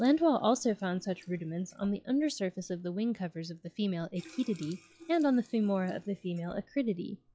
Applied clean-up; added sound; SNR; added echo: classical method log-MMSE.